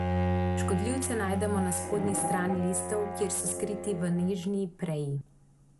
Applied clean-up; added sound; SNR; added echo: none; Bowed string instrument; 1 dB; none.